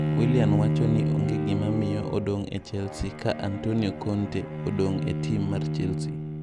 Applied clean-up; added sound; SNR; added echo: none; Bowed string instrument; 0 dB; none.